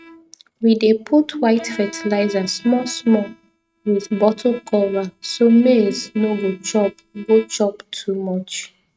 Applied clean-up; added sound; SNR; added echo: neural mask model RNNoise.